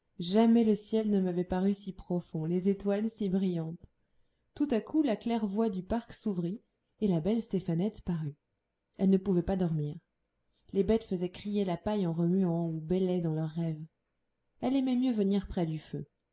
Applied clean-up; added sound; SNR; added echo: none; none; none; none.